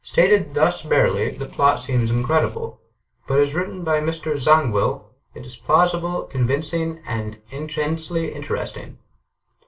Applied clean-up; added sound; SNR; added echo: neural separator model SepFormer DNS4.